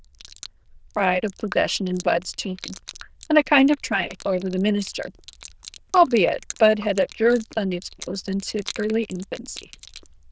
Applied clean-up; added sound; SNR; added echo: neural diffusion model UNIVERSE++.